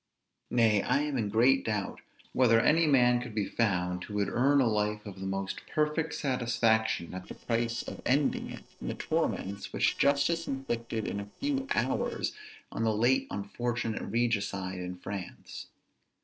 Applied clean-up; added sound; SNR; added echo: neural separator model SepFormer DNS4.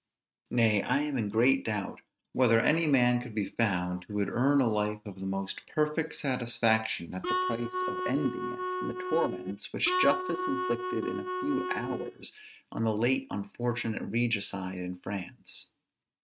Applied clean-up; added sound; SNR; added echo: neural mask model RNNoise.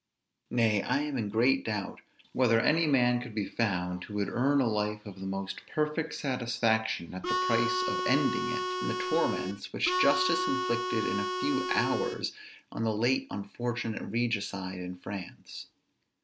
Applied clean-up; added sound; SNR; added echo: none; Harmonica; 1 dB; none.